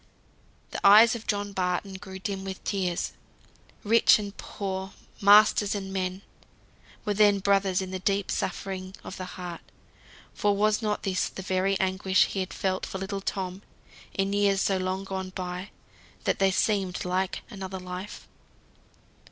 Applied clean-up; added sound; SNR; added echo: none; none; none; none.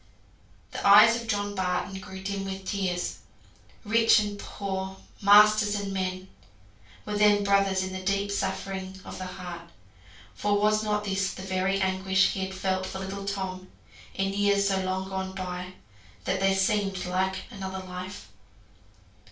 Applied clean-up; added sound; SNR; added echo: none; none; none; reverberation time 0.3 s.